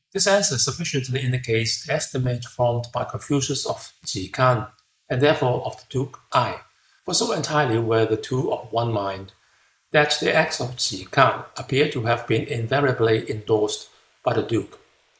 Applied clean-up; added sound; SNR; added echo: neural mask model Resemble Enhance denoiser.